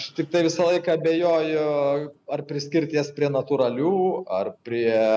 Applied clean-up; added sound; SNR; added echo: none; none; none; none.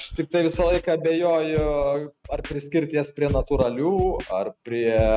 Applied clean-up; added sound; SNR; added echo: neural mask model RNNoise.